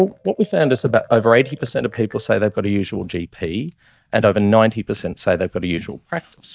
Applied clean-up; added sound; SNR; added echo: neural mask model DeepFilterNet 3.